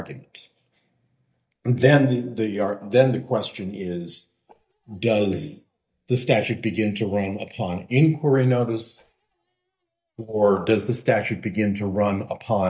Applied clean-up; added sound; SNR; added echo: neural mask model DeepFilterNet 3.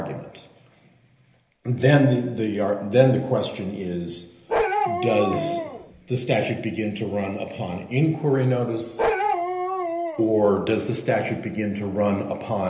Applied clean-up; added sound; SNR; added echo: none; Bark; 2 dB; reverberation time 1.4 s.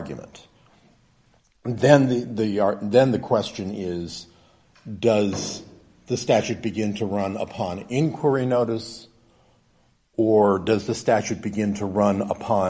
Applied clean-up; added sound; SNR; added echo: none; none; none; none.